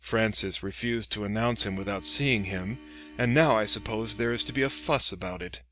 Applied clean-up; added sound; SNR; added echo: none; Organ; 20 dB; none.